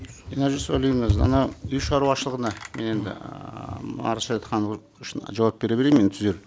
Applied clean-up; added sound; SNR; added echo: none; none; none; none.